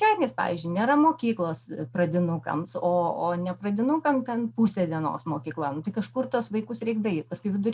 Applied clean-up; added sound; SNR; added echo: none; none; none; none.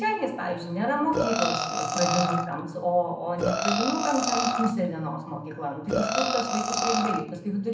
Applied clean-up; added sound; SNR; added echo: none; Burping, eructation; -1 dB; reverberation time 0.7 s.